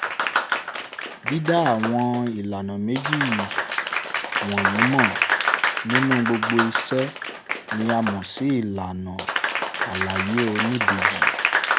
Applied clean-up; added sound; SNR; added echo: none; Applause; -1 dB; none.